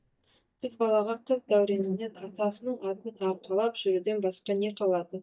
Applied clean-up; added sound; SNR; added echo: neural mask model DeepFilterNet 3.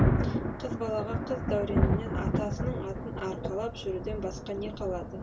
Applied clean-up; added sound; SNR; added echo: none; Thunder; -5 dB; reverberation time 0.2 s.